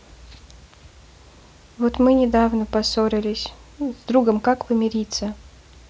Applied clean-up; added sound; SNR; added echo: none; none; none; none.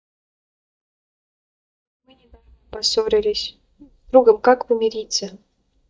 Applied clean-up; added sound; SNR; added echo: neural mask model DeepFilterNet 3.